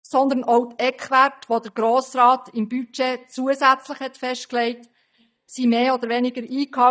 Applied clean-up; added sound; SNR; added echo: neural mask model DeepFilterNet 3.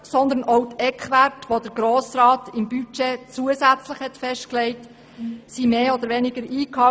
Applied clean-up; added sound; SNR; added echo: none; Brass instrument; 14 dB; none.